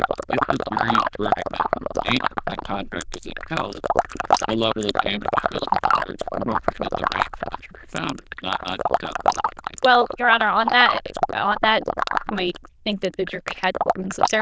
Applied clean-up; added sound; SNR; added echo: neural diffusion model UNIVERSE++.